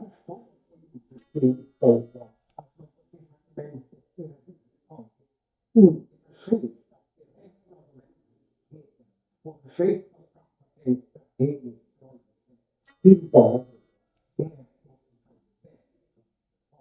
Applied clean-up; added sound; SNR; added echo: neural mask model DeepFilterNet 3.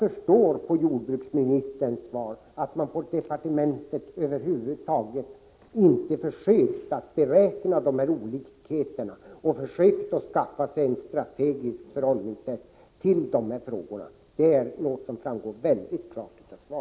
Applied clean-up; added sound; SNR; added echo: none; none; none; none.